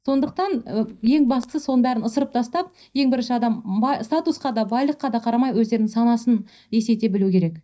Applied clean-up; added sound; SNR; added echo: neural mask model DeepFilterNet 3.